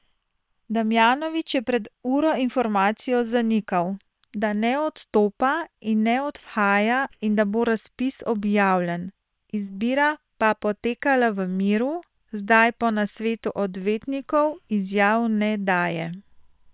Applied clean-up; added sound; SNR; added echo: neural separator model SepFormer WHAM!.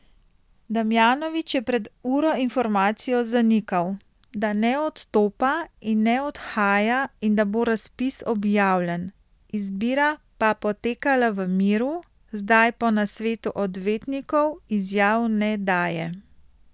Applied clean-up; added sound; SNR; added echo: none; none; none; none.